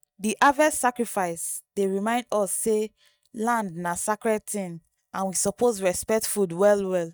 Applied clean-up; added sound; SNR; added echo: neural mask model DeepFilterNet 3.